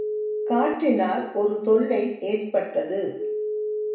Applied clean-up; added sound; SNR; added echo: none; Telephone; 7 dB; reverberation time 0.7 s.